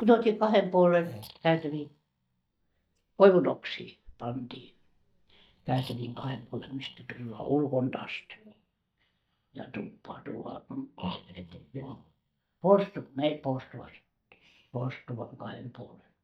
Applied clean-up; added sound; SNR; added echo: neural mask model DeepFilterNet 3.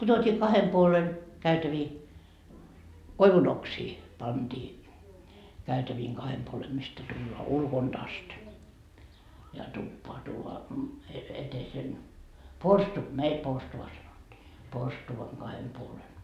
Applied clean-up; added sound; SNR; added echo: none; none; none; none.